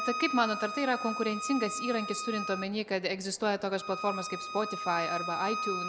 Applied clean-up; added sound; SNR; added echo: none; Bowed string instrument; 5 dB; none.